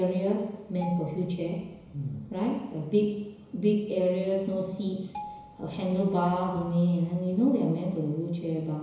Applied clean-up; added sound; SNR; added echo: none; Marimba, xylophone; 17 dB; reverberation time 1.0 s.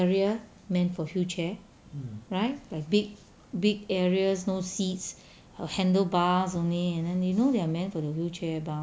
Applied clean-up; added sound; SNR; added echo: none; none; none; none.